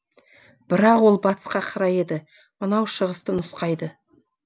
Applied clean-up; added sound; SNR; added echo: none; none; none; none.